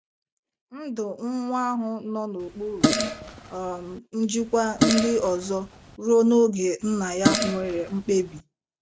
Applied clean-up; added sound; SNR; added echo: none; Fart; 2 dB; none.